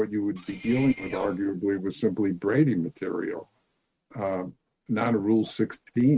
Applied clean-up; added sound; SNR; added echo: neural mask model RNNoise.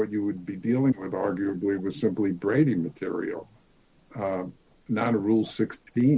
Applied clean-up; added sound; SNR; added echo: none; none; none; none.